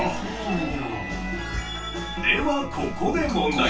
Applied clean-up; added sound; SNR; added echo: none; none; none; reverberation time 0.2 s.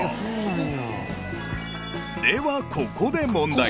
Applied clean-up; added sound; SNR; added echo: none; none; none; none.